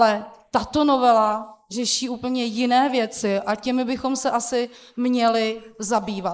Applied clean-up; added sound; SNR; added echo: neural mask model Resemble Enhance denoiser.